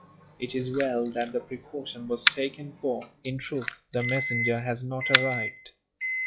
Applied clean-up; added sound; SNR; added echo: classical method log-MMSE.